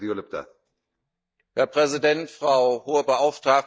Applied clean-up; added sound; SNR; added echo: neural mask model DeepFilterNet 3.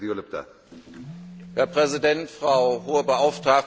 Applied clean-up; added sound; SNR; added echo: none; Telephone; 18 dB; none.